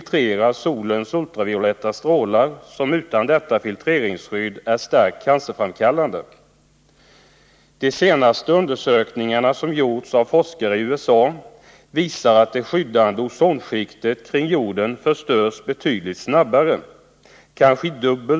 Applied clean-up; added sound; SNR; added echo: none; none; none; none.